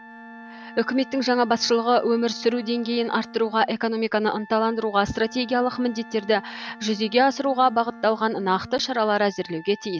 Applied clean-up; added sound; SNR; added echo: none; Bowed string instrument + Wind instrument, woodwind instrument; 19 dB; none.